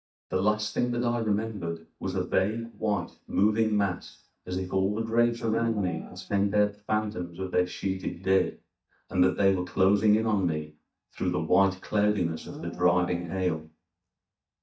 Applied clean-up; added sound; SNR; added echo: neural mask model DeepFilterNet 3.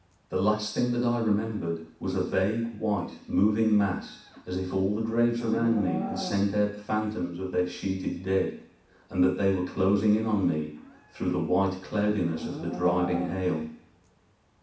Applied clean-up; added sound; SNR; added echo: none; Livestock, farm animals, working animals; 15 dB; reverberation time 0.6 s.